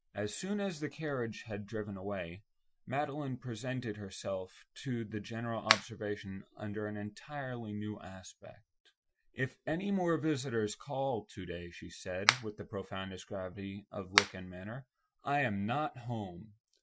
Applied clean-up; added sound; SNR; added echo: classical method Wiener filter.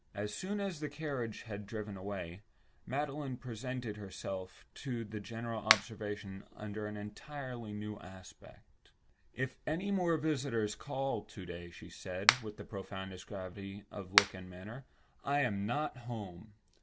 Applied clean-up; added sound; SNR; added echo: none; Finger snapping; -3 dB; none.